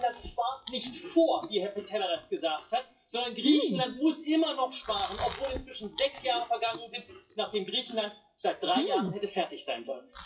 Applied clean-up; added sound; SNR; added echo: classical method WPE with log-MMSE.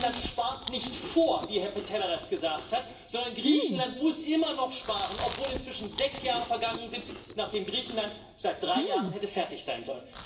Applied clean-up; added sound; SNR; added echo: none; Chewing, mastication; 8 dB; reverberation time 0.7 s.